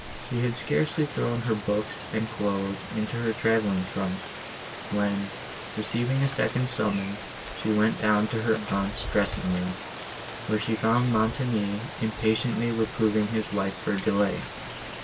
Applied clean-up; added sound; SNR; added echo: none; Rain; 10 dB; reverberation time 0.2 s.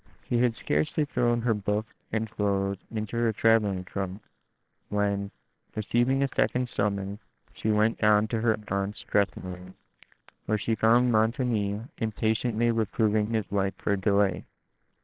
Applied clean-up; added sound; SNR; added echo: neural separator model SepFormer WHAMR!.